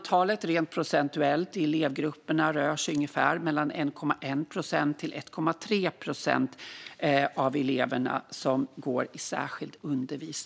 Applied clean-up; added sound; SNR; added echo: none; none; none; none.